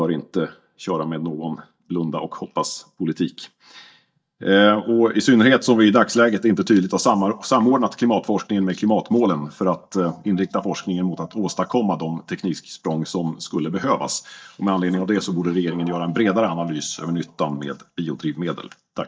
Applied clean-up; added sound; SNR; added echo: neural mask model DeepFilterNet 3.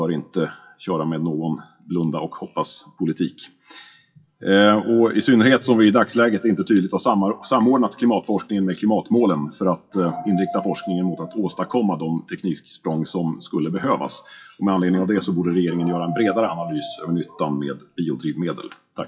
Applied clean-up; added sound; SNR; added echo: classical method WPE with log-MMSE.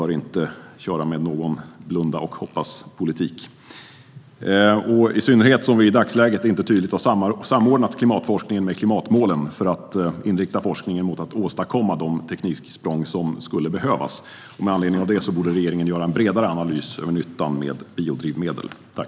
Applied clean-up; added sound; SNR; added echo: none; none; none; none.